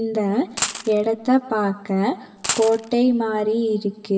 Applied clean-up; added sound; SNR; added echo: none; Coin (dropping); 7 dB; reverberation time 2.8 s.